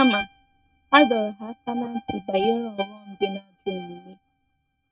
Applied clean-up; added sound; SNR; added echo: neural mask model RNNoise.